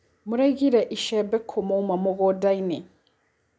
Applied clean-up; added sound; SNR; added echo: none; none; none; none.